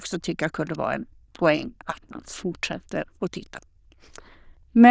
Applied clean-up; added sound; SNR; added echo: neural diffusion model UNIVERSE++.